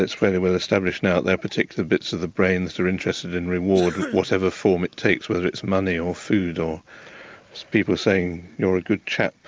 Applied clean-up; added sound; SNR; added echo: neural mask model Resemble Enhance denoiser.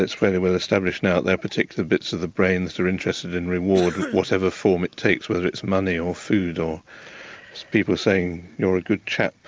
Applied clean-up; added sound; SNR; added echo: none; Cough; 12 dB; none.